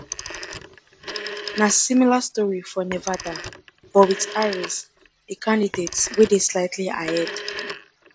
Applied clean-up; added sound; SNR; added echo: none; Telephone; 12 dB; none.